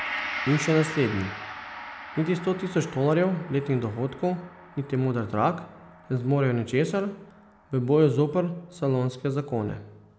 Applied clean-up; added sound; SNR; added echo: none; Gong; 13 dB; none.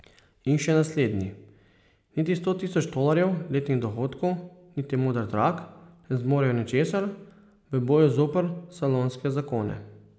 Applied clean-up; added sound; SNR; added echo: none; none; none; none.